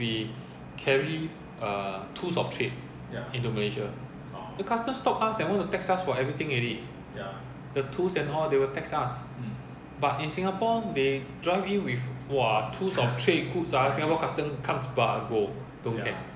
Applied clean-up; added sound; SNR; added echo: none; none; none; none.